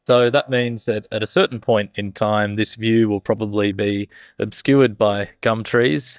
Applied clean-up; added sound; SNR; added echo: neural mask model DeepFilterNet 3.